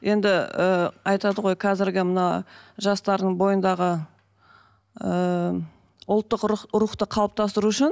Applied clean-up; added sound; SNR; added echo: none; none; none; none.